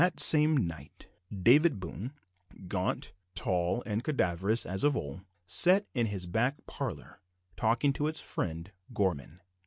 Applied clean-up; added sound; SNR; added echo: none; none; none; none.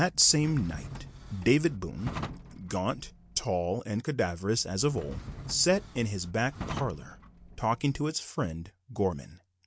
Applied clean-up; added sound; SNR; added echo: none; Drawer open or close; 13 dB; none.